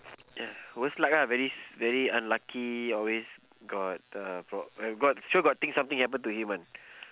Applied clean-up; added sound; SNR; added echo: none; none; none; none.